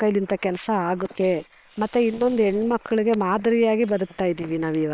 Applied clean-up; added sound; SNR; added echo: neural separator model SepFormer WHAM!.